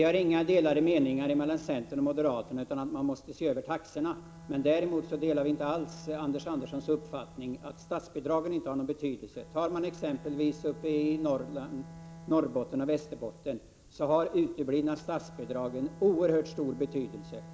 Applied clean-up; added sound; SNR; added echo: none; Bowed string instrument; 18 dB; none.